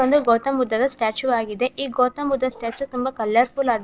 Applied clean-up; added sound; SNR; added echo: neural separator model SepFormer DNS4.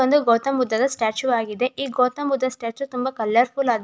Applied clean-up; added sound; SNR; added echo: none; none; none; none.